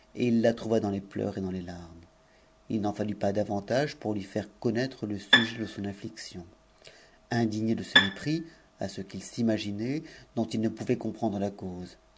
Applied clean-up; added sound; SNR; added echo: none; Bowed string instrument; -3 dB; none.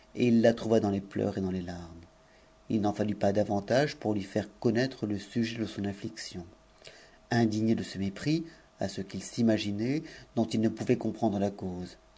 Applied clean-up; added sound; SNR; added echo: none; none; none; none.